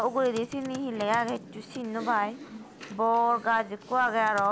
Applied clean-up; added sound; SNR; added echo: none; Computer keyboard; 17 dB; none.